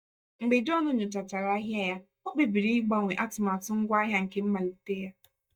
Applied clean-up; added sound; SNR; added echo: neural mask model DeepFilterNet 3.